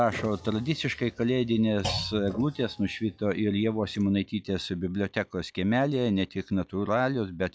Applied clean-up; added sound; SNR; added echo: classical method log-MMSE.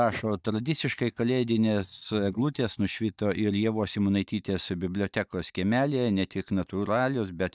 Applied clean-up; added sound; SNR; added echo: neural mask model DeepFilterNet 3.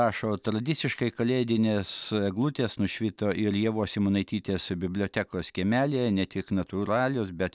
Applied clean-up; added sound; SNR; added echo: none; none; none; none.